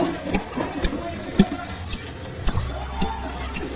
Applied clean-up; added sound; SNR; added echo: neural mask model DeepFilterNet 3.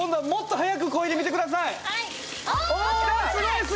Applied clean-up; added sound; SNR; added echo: none; none; none; none.